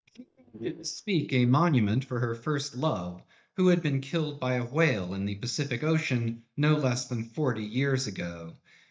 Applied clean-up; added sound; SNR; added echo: neural mask model DeepFilterNet 3.